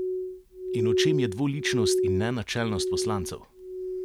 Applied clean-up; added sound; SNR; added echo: none; Glass; -1 dB; none.